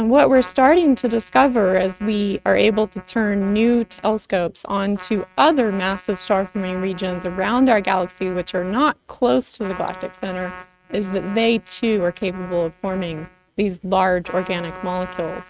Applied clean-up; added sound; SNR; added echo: neural mask model RNNoise.